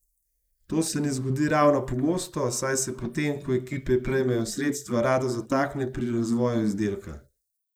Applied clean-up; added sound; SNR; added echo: neural mask model Resemble Enhance denoiser.